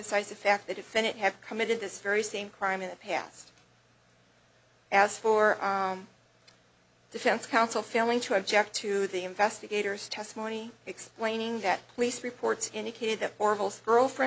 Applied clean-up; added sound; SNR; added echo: none; none; none; none.